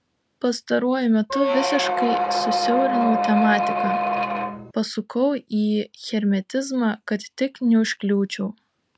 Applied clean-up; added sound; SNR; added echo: none; Squeak; -1 dB; none.